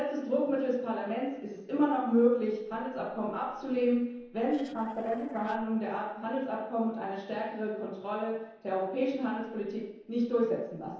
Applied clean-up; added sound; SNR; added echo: neural separator model SepFormer DNS4.